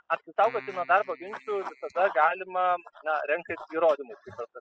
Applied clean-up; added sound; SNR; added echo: classical method spectral subtraction.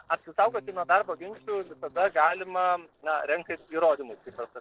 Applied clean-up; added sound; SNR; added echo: neural separator model SepFormer DNS4.